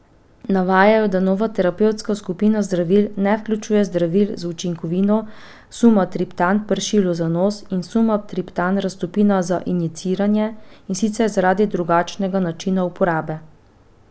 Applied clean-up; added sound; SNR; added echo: none; none; none; none.